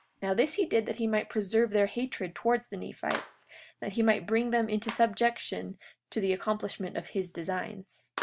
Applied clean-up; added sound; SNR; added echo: none; Clapping; 17 dB; none.